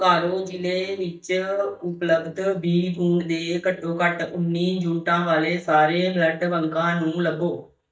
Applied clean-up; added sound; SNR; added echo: neural mask model DeepFilterNet 3.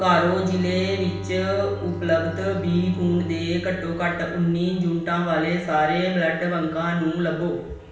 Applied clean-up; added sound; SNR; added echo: none; Bowed string instrument; 13 dB; reverberation time 0.9 s.